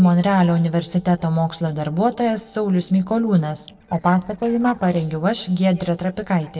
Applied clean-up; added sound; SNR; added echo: neural separator model SepFormer DNS4.